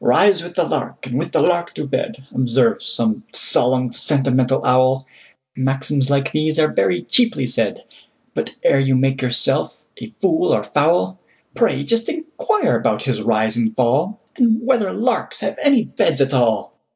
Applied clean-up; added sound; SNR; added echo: none; none; none; none.